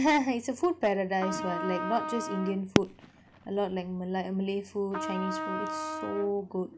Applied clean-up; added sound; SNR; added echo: none; Trumpet + Fireworks; 4 dB; none.